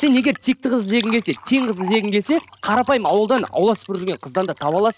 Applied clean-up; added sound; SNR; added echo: neural mask model RNNoise.